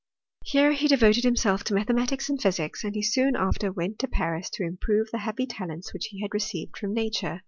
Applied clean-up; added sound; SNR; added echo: none; none; none; none.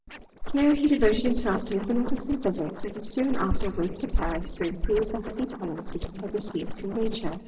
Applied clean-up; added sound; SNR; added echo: neural separator model SepFormer DNS4.